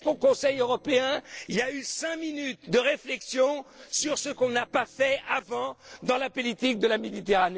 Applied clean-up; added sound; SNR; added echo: neural separator model SepFormer DNS4.